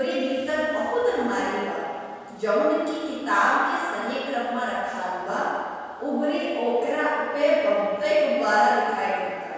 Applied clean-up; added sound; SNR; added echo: none; none; none; reverberation time 1.9 s.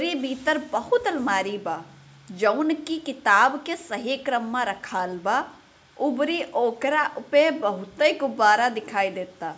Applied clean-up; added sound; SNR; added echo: none; none; none; none.